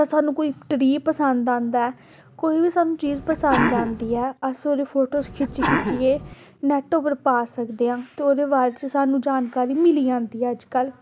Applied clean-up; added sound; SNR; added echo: none; Sneeze; 4 dB; none.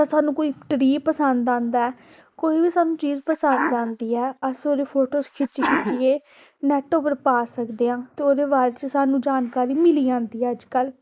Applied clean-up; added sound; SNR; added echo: neural mask model Resemble Enhance denoiser.